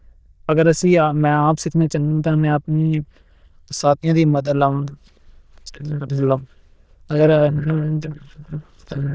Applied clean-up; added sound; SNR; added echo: neural diffusion model UNIVERSE++.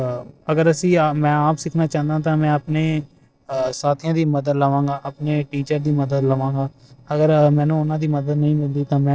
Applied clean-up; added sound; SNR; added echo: neural separator model SepFormer DNS4.